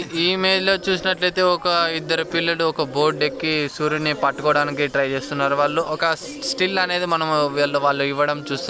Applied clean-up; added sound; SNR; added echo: none; Bird; 15 dB; none.